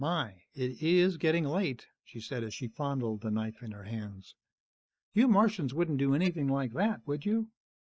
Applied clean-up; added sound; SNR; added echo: neural mask model DeepFilterNet 3.